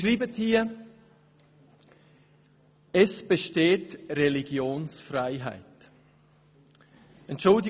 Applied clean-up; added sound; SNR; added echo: none; none; none; none.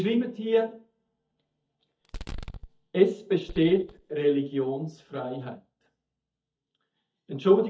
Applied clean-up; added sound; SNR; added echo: neural mask model DeepFilterNet 3.